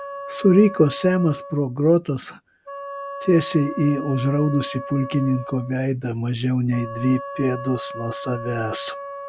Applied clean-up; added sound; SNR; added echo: none; Wind instrument, woodwind instrument; 13 dB; none.